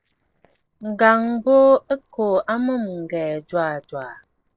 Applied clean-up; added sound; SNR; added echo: neural separator model SepFormer DNS4.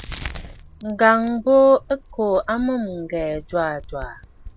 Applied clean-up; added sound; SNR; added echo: none; Crack; 17 dB; none.